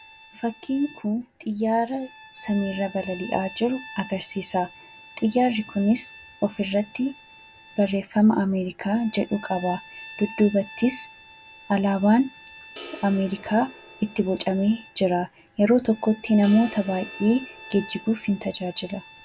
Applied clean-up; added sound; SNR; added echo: none; Bowed string instrument + Crash cymbal; 18 dB; none.